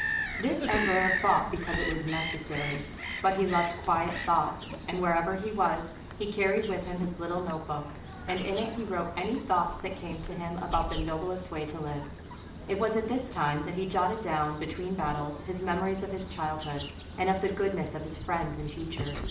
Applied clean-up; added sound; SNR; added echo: none; Bird vocalization, bird call, bird song; 7 dB; reverberation time 0.6 s.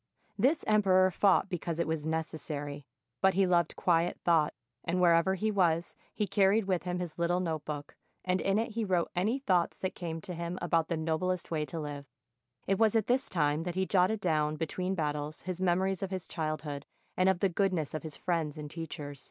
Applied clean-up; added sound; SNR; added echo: none; none; none; none.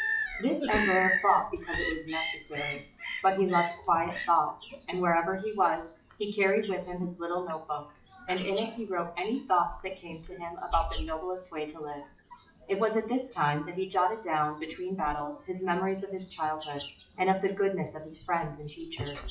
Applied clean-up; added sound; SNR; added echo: classical method WPE with log-MMSE.